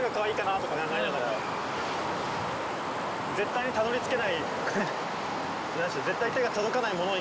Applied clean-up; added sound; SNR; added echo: none; none; none; none.